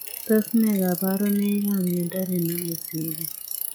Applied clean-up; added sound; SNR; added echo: classical method log-MMSE.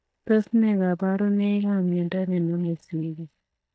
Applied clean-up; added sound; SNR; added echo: neural mask model DeepFilterNet 3.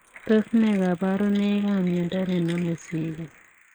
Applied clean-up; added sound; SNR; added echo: neural mask model Resemble Enhance denoiser.